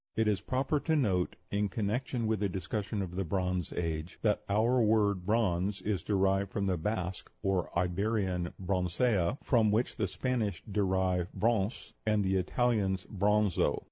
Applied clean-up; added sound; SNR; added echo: none; none; none; none.